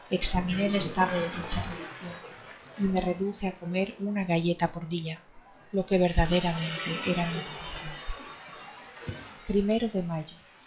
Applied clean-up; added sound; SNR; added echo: classical method log-MMSE.